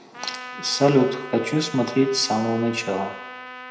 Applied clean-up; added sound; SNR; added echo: none; Trumpet; 14 dB; reverberation time 0.8 s.